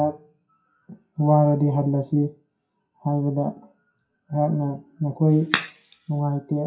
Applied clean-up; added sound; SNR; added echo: classical method WPE with log-MMSE.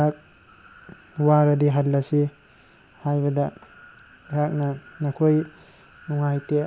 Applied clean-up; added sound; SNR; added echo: none; none; none; none.